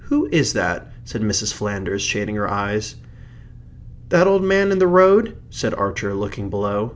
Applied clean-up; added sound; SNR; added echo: none; none; none; none.